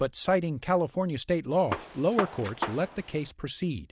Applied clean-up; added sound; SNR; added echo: none; Gunshot, gunfire; 7 dB; none.